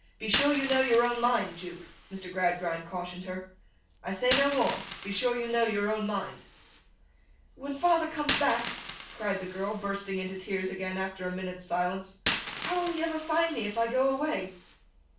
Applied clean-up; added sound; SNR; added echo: none; Coin (dropping); 7 dB; reverberation time 0.3 s.